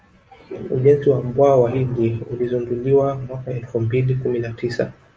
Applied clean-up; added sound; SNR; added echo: none; none; none; none.